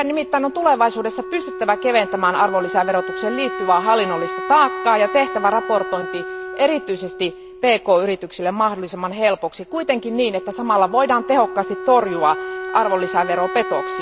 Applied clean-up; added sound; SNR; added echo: none; Wind instrument, woodwind instrument; 10 dB; none.